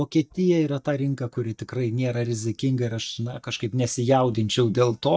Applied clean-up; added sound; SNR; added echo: neural mask model DeepFilterNet 3.